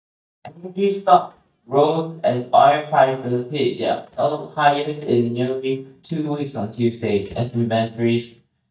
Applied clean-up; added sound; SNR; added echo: neural mask model DeepFilterNet 3.